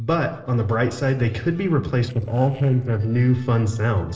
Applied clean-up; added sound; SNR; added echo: neural separator model SepFormer DNS4.